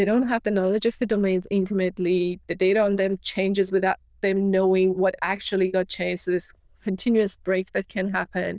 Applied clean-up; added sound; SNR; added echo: neural diffusion model UNIVERSE++.